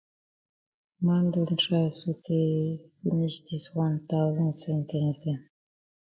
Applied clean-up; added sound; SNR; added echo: neural mask model Resemble Enhance denoiser.